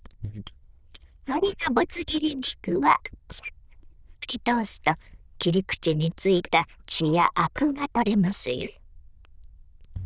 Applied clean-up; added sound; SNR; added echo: neural diffusion model UNIVERSE++.